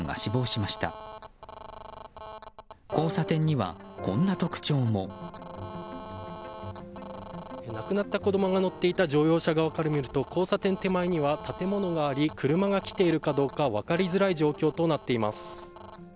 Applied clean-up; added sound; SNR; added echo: none; Telephone; 16 dB; none.